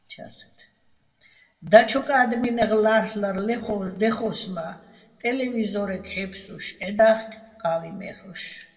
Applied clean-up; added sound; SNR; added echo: none; none; none; reverberation time 1.0 s.